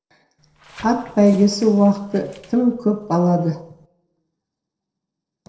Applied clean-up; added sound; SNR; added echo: neural separator model SepFormer DNS4.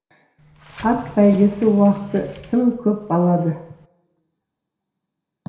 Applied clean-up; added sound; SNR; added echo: none; Sliding door; 19 dB; reverberation time 0.7 s.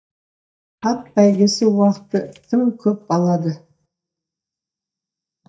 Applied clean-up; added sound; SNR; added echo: neural mask model DeepFilterNet 3.